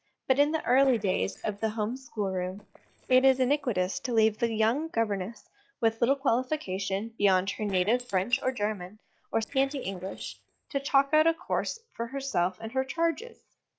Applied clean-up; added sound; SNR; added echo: neural separator model SepFormer DNS4.